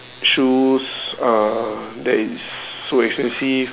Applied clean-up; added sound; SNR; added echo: none; none; none; none.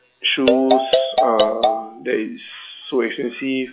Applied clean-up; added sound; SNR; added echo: classical method log-MMSE.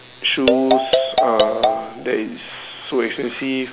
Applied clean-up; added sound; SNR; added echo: none; Marimba, xylophone; -3 dB; none.